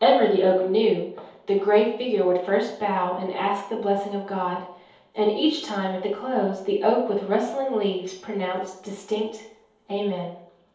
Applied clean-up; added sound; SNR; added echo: none; none; none; reverberation time 0.8 s.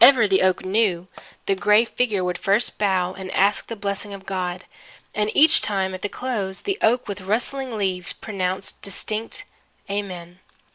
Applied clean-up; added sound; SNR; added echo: none; none; none; none.